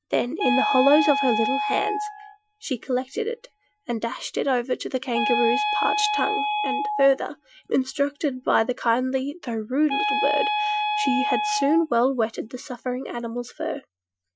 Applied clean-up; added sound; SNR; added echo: classical method Wiener filter.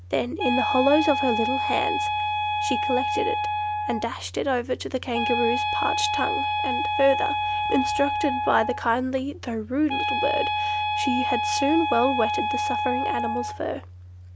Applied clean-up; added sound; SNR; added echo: none; Wind instrument, woodwind instrument; 0 dB; none.